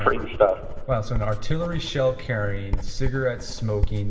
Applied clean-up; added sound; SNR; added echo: none; Writing; 2 dB; reverberation time 2.6 s.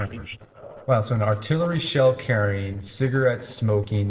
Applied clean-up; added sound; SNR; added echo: neural separator model SepFormer DNS4.